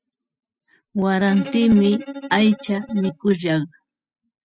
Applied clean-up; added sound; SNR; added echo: classical method spectral subtraction.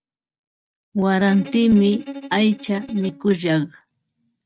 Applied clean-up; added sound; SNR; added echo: neural mask model DeepFilterNet 3.